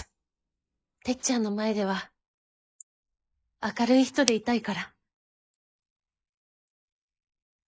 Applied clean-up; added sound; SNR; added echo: neural mask model Resemble Enhance denoiser.